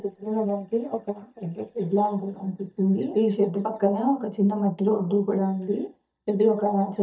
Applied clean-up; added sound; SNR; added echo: neural mask model DeepFilterNet 3.